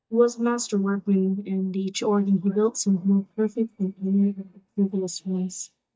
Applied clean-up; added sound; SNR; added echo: neural mask model DeepFilterNet 3.